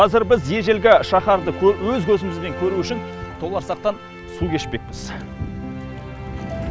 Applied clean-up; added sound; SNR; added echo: none; none; none; none.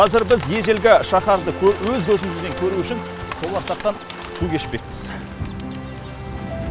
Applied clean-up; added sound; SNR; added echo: none; Bird; 14 dB; none.